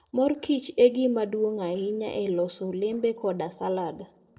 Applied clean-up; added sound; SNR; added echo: neural separator model SepFormer DNS4.